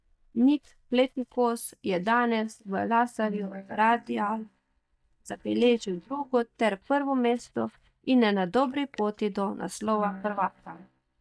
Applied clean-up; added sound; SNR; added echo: neural mask model DeepFilterNet 3.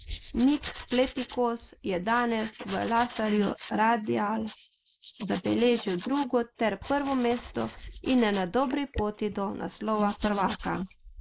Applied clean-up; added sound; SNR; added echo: neural mask model Resemble Enhance denoiser.